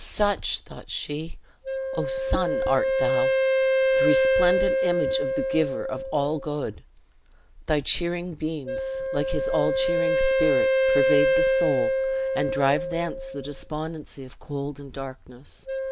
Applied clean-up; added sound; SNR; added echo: none; Wind instrument, woodwind instrument; -3 dB; none.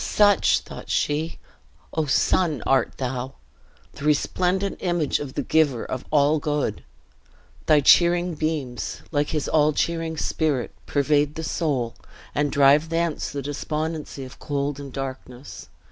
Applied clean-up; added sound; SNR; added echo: none; none; none; none.